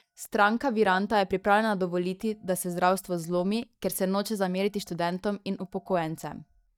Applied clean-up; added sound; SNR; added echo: neural mask model DeepFilterNet 3.